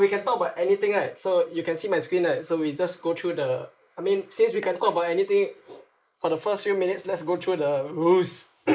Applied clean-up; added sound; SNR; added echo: neural mask model Resemble Enhance denoiser.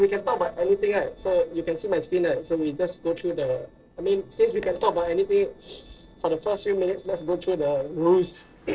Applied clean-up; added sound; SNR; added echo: neural separator model SepFormer DNS4.